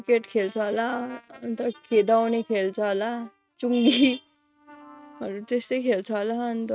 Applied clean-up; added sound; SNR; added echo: neural mask model RNNoise.